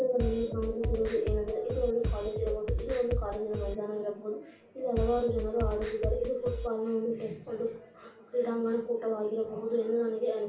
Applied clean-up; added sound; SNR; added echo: none; Drum kit; 2 dB; reverberation time 0.3 s.